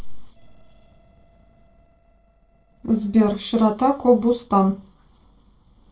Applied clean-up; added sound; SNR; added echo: neural separator model SepFormer DNS4.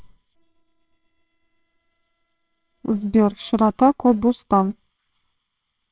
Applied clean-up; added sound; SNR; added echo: neural separator model SepFormer WHAMR!.